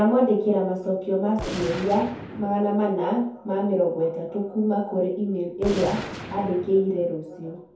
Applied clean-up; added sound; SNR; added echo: none; Gunshot, gunfire; 15 dB; reverberation time 0.6 s.